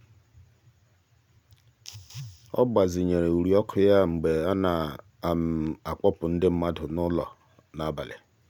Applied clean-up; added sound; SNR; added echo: none; none; none; none.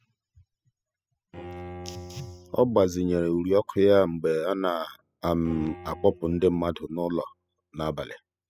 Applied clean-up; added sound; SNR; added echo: classical method spectral subtraction.